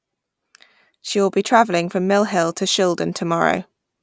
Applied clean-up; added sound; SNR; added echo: none; none; none; none.